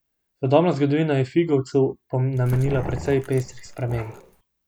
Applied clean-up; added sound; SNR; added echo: none; Growling; 12 dB; none.